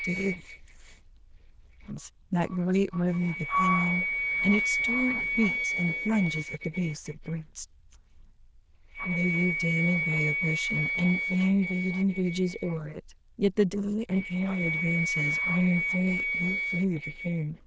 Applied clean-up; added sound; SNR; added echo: neural diffusion model UNIVERSE++.